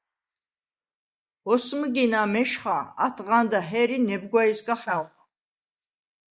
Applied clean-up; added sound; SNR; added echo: neural mask model Resemble Enhance denoiser.